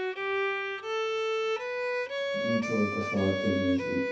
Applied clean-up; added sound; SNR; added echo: none; Bowed string instrument; -2 dB; reverberation time 0.6 s.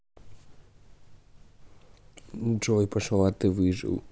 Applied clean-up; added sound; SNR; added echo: none; none; none; none.